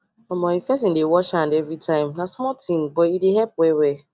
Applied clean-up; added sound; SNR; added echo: none; none; none; none.